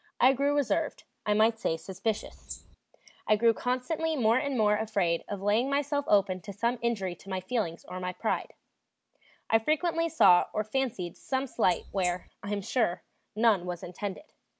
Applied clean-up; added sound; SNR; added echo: none; Wild animals; 15 dB; none.